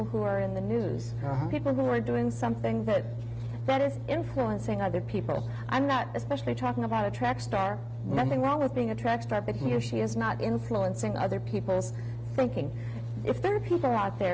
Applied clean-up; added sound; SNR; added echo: none; none; none; none.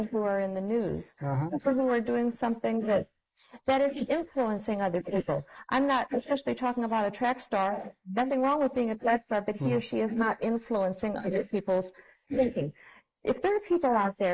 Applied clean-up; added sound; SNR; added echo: neural mask model Resemble Enhance denoiser.